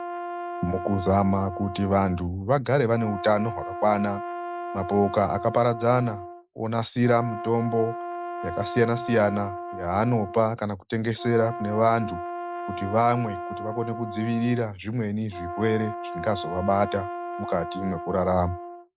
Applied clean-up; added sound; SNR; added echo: none; Brass instrument; 9 dB; none.